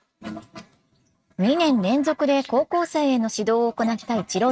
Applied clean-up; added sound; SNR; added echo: neural mask model RNNoise.